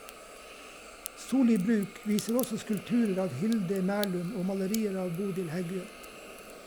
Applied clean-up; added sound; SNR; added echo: none; Crack + Hiss; 15 dB; none.